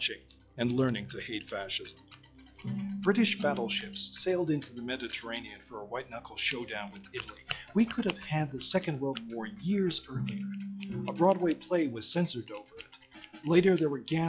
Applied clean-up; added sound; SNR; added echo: classical method log-MMSE.